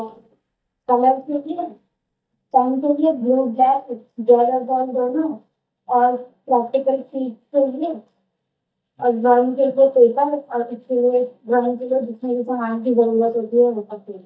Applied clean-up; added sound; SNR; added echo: neural mask model DeepFilterNet 3.